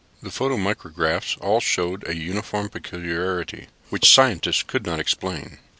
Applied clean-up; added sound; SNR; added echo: none; none; none; none.